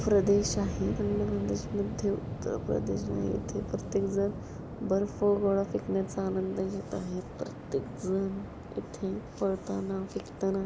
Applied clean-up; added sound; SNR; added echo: none; Waves, surf; 7 dB; none.